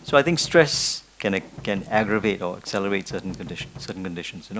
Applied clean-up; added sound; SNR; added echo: none; Knock; 18 dB; none.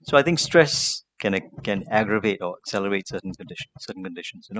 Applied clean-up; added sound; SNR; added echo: classical method spectral subtraction.